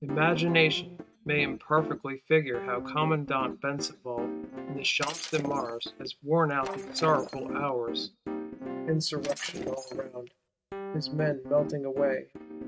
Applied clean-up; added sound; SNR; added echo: neural mask model RNNoise.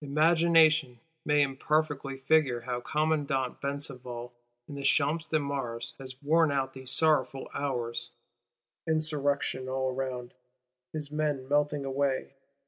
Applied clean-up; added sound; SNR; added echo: none; none; none; none.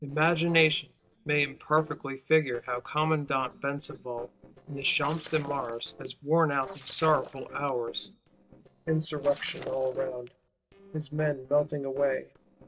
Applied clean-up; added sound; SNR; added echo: neural separator model SepFormer DNS4.